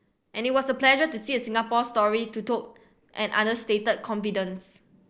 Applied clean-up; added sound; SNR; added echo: neural separator model SepFormer DNS4.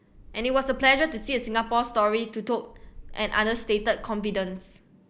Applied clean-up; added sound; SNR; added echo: none; Wind; 17 dB; none.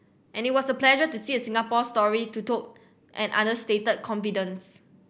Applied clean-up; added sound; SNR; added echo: none; none; none; none.